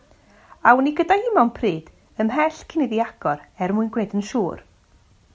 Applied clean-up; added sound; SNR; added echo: none; none; none; none.